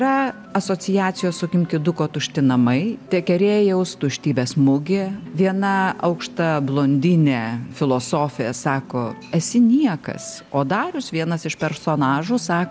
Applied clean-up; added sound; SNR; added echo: none; none; none; none.